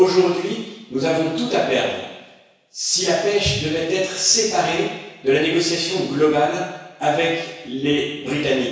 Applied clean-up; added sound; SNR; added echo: none; none; none; reverberation time 1.1 s.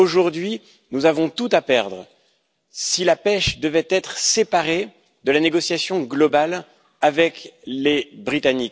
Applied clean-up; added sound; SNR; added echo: none; none; none; none.